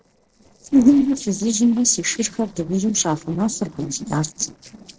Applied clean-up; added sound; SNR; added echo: neural separator model SepFormer DNS4.